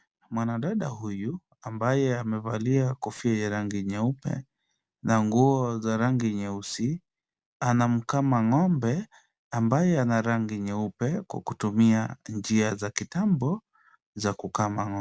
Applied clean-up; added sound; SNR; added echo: none; none; none; none.